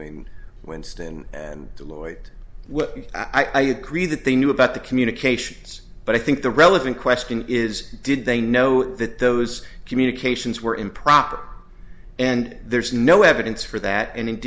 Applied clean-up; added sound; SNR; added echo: none; none; none; none.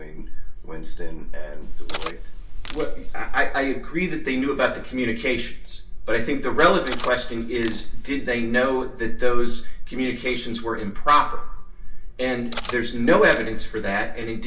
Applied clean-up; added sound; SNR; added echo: none; Cutlery, silverware; 16 dB; reverberation time 0.2 s.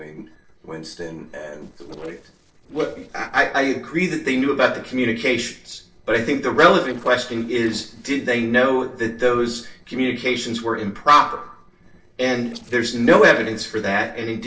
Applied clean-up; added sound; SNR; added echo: neural separator model SepFormer DNS4.